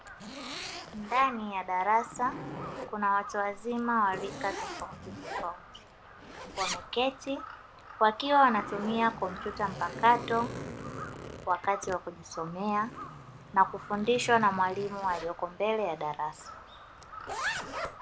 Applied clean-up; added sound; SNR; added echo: none; Crow + Zipper (clothing); 10 dB; none.